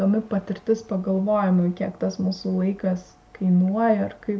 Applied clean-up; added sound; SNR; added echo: none; none; none; none.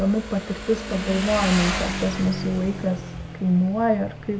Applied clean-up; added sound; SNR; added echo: none; Motorcycle; 7 dB; none.